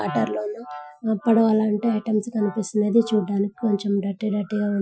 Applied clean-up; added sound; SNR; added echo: classical method Wiener filter.